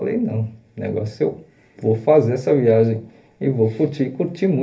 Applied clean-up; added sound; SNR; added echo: none; none; none; reverberation time 0.3 s.